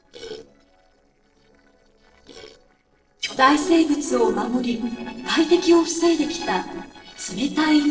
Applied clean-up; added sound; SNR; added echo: neural separator model SepFormer DNS4.